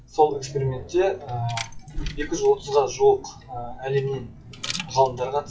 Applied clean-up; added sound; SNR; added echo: classical method WPE with log-MMSE.